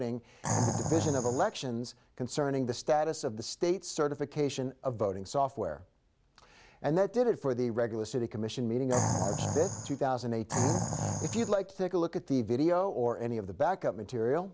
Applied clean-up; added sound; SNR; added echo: none; Animal; 2 dB; none.